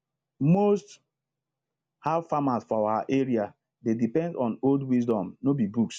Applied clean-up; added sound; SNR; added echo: none; none; none; none.